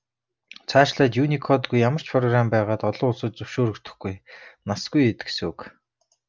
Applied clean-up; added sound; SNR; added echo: none; none; none; none.